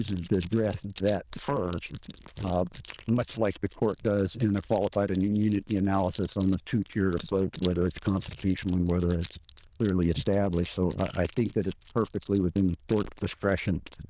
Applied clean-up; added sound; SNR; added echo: neural diffusion model UNIVERSE++.